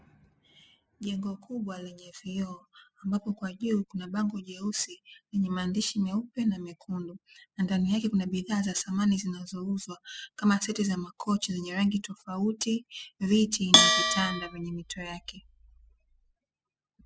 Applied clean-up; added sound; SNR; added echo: classical method spectral subtraction.